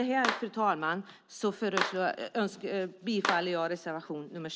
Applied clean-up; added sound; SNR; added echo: none; Clapping; 5 dB; none.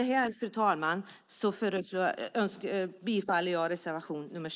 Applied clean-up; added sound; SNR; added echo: neural mask model Resemble Enhance denoiser.